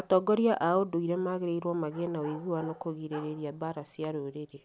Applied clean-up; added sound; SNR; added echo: none; Bark; 20 dB; none.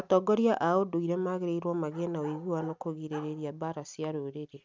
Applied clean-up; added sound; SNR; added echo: neural mask model RNNoise.